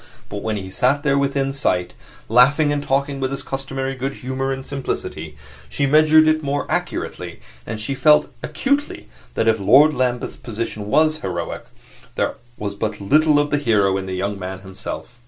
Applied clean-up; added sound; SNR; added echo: none; none; none; none.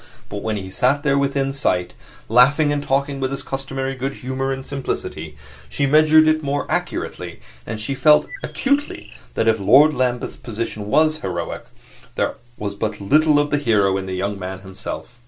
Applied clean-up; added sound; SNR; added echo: none; Bird; 20 dB; none.